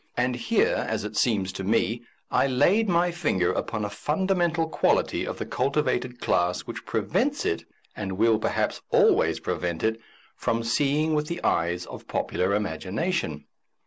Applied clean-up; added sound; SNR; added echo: none; none; none; none.